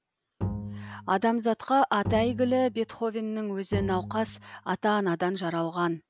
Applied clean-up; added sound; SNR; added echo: none; Bowed string instrument; 9 dB; none.